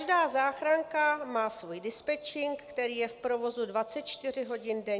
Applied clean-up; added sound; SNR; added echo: none; none; none; none.